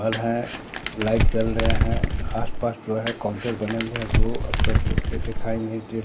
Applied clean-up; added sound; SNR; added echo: none; Crumpling, crinkling; -5 dB; none.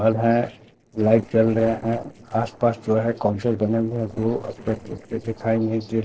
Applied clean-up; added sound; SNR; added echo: neural separator model SepFormer DNS4.